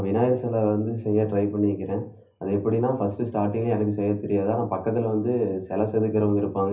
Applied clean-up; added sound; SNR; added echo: none; none; none; reverberation time 0.3 s.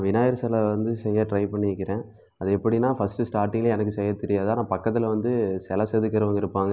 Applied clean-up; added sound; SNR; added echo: none; none; none; none.